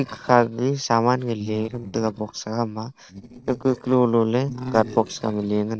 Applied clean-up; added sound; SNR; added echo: neural separator model SepFormer DNS4.